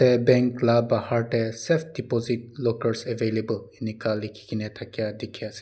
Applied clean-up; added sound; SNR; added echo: none; none; none; none.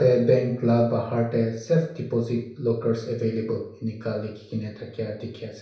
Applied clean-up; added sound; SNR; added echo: none; none; none; reverberation time 0.6 s.